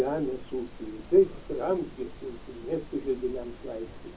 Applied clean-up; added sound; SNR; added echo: none; Insect; 13 dB; reverberation time 0.4 s.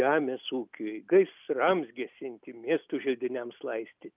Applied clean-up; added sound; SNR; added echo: none; none; none; none.